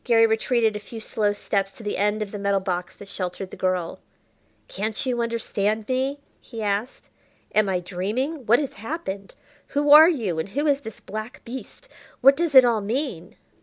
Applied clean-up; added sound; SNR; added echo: none; none; none; none.